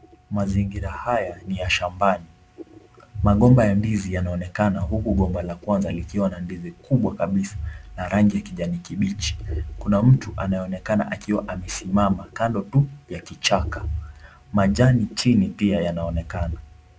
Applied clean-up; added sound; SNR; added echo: none; none; none; none.